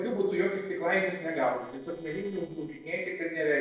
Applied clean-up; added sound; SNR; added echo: neural separator model SepFormer DNS4.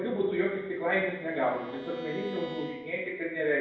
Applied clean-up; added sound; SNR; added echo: none; Bowed string instrument; 13 dB; reverberation time 0.9 s.